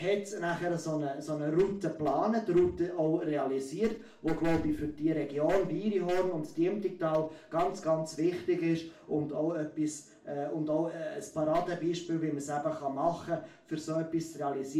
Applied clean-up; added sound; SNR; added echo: none; none; none; reverberation time 0.4 s.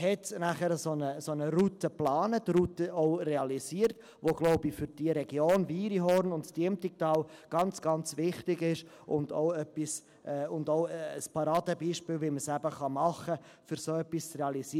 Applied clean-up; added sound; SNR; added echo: none; none; none; none.